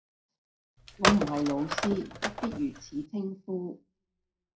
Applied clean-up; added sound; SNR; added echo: none; Telephone; -1 dB; reverberation time 0.3 s.